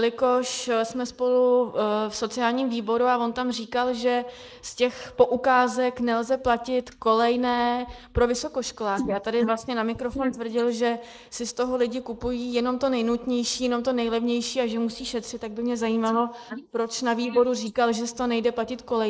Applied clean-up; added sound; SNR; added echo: neural mask model Resemble Enhance denoiser.